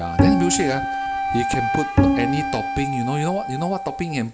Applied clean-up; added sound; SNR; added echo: none; Wind instrument, woodwind instrument + Bowed string instrument; -2 dB; none.